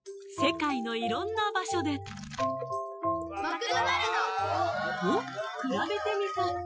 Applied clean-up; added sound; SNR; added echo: classical method Wiener filter.